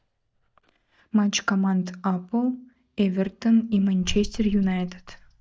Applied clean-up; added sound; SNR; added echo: neural mask model DeepFilterNet 3.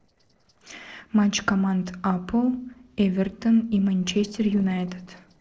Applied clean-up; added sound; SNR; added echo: neural separator model SepFormer DNS4.